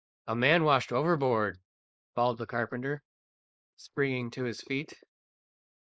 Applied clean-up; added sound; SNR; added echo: neural mask model Resemble Enhance denoiser.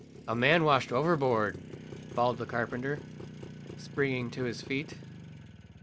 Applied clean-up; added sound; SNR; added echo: none; Motorcycle; 13 dB; none.